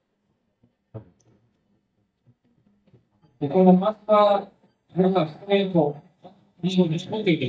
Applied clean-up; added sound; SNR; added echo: neural mask model DeepFilterNet 3.